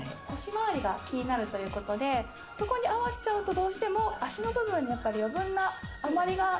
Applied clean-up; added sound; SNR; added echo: none; none; none; none.